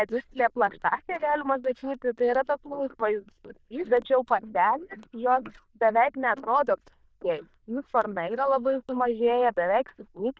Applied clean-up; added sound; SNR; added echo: neural diffusion model UNIVERSE++.